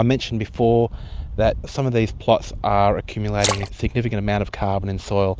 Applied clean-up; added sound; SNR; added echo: none; Splash, splatter; 10 dB; none.